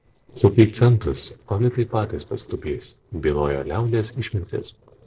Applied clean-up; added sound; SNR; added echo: neural separator model SepFormer DNS4.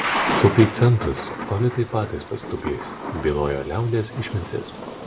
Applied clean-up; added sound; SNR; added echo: none; Thunder / Rain; 6 dB; reverberation time 1.2 s.